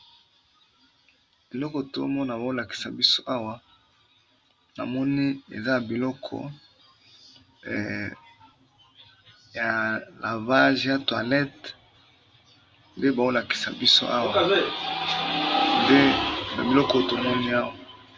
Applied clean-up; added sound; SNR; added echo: none; none; none; none.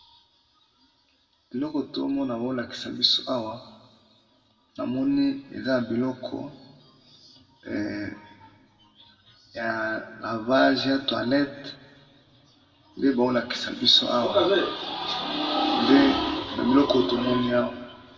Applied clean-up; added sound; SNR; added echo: none; none; none; reverberation time 1.2 s.